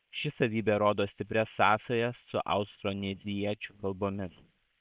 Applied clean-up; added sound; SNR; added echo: neural separator model SepFormer WHAM!.